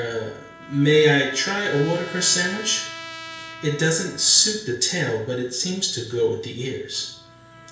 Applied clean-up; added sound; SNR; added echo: none; Trumpet; 17 dB; reverberation time 0.5 s.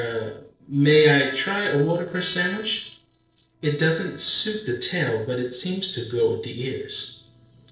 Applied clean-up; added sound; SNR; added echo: neural separator model SepFormer DNS4.